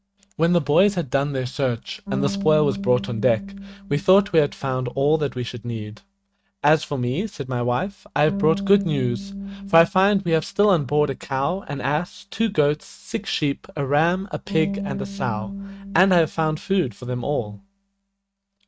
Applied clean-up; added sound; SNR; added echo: neural mask model RNNoise.